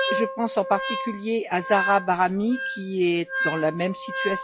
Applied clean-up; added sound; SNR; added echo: classical method log-MMSE.